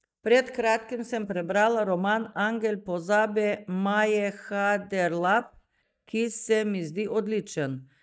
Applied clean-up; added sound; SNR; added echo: neural mask model DeepFilterNet 3.